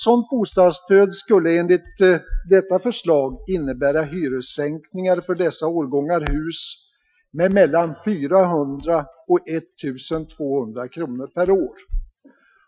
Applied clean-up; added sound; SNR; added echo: classical method Wiener filter.